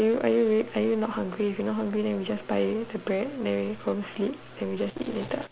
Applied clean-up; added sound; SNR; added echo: none; none; none; none.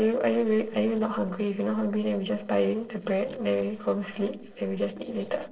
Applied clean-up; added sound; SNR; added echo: neural separator model SepFormer DNS4.